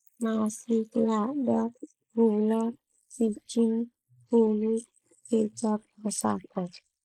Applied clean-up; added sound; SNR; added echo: neural mask model Resemble Enhance denoiser.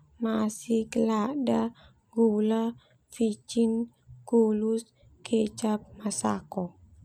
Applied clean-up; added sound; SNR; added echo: none; none; none; none.